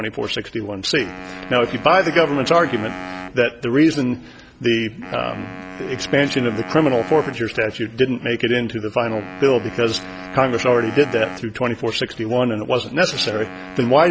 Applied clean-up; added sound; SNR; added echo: none; Wind instrument, woodwind instrument; 15 dB; none.